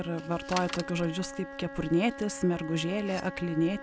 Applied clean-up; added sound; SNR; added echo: none; Wind instrument, woodwind instrument + Bicycle; 11 dB; none.